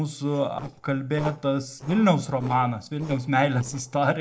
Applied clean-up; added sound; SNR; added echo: neural separator model SepFormer DNS4.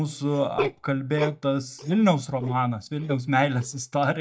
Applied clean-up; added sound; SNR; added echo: neural mask model DeepFilterNet 3.